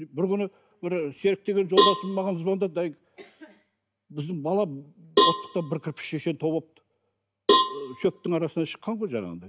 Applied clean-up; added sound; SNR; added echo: none; Cowbell; -1 dB; none.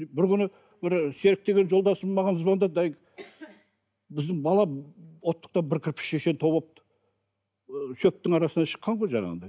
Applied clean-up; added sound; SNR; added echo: none; none; none; none.